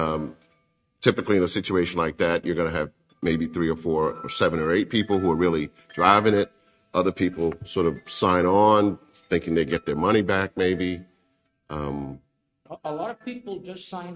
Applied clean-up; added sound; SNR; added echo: neural mask model RNNoise.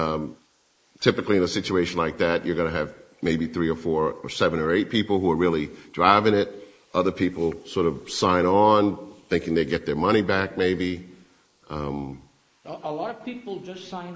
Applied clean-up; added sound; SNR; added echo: neural mask model Resemble Enhance denoiser.